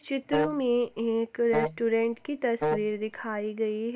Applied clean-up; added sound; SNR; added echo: none; Wind instrument, woodwind instrument; 4 dB; none.